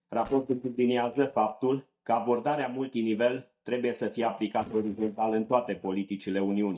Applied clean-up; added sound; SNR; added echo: neural mask model DeepFilterNet 3.